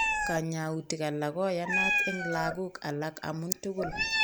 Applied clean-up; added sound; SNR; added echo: none; Meow; 0 dB; none.